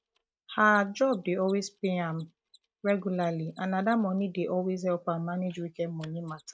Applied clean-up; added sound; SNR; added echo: neural mask model RNNoise.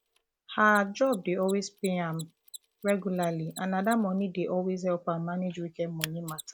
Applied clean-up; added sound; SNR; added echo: none; Mechanisms; 19 dB; none.